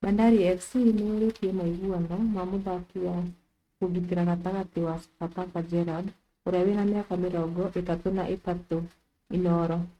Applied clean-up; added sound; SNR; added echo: neural mask model RNNoise.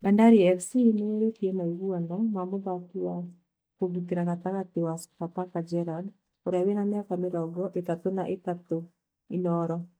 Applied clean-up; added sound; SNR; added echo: neural mask model DeepFilterNet 3.